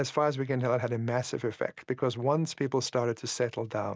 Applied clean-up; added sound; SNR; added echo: none; none; none; none.